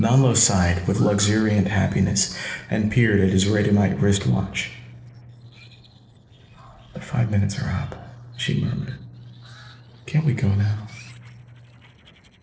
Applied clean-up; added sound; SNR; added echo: neural separator model SepFormer DNS4.